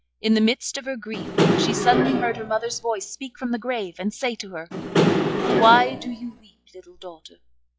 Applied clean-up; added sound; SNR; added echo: classical method log-MMSE.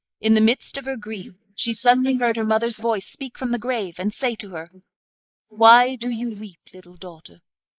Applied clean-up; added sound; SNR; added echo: neural mask model Resemble Enhance denoiser.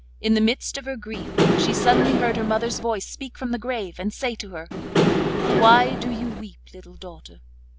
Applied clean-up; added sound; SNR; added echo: none; Engine / Mechanisms; -3 dB; none.